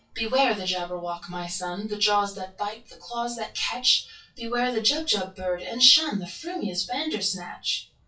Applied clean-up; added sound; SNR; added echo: classical method WPE with log-MMSE.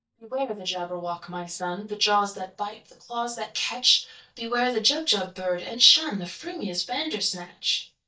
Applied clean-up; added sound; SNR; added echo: neural mask model DeepFilterNet 3.